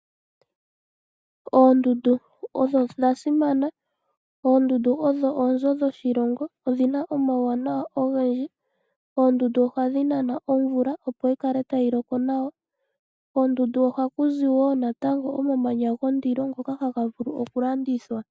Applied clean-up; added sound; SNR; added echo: none; none; none; none.